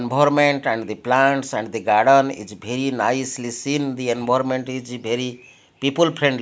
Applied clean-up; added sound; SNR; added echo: none; none; none; none.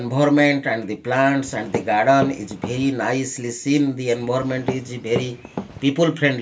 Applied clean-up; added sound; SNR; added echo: none; Walk, footsteps; 11 dB; reverberation time 0.1 s.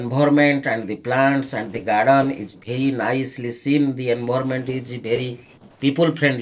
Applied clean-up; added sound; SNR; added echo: neural separator model SepFormer DNS4.